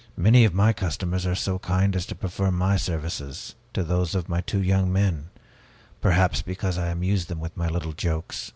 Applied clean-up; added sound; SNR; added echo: none; none; none; none.